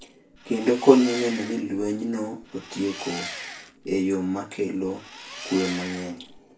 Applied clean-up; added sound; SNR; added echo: none; Engine; 12 dB; reverberation time 0.3 s.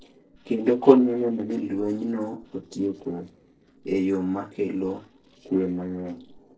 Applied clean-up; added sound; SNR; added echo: neural separator model SepFormer DNS4.